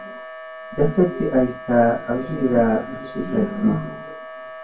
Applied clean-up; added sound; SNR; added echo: none; Wind instrument, woodwind instrument; 14 dB; reverberation time 0.2 s.